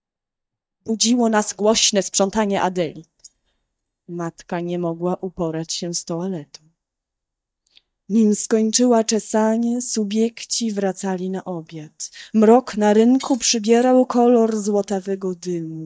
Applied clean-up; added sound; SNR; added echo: neural mask model DeepFilterNet 3.